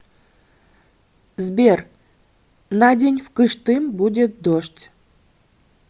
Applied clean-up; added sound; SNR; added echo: none; none; none; none.